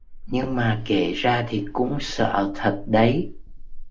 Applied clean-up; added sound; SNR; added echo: neural mask model Resemble Enhance denoiser.